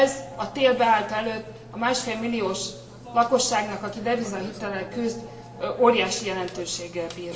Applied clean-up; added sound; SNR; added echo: none; Burping, eructation; 17 dB; reverberation time 0.8 s.